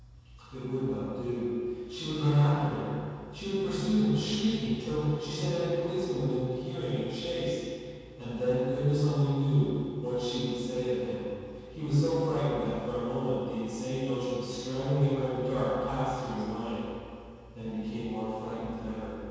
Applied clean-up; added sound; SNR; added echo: none; none; none; reverberation time 2.1 s.